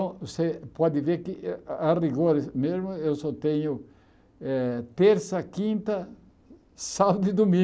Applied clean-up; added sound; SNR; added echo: none; none; none; none.